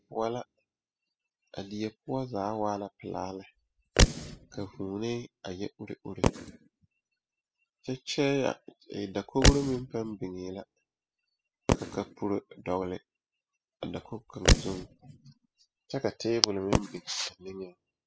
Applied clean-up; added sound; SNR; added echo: classical method spectral subtraction.